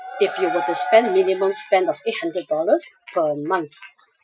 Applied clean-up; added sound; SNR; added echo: classical method Wiener filter.